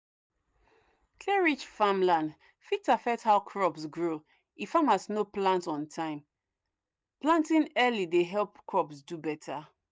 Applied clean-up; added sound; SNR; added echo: none; none; none; none.